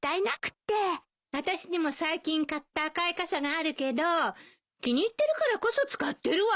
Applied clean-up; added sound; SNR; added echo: none; none; none; none.